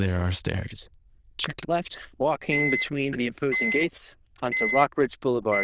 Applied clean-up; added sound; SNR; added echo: neural diffusion model UNIVERSE++.